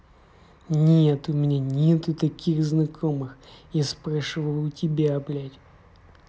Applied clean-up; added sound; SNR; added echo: none; none; none; none.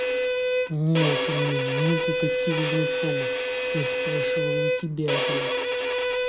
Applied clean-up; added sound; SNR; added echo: none; Bowed string instrument; -4 dB; none.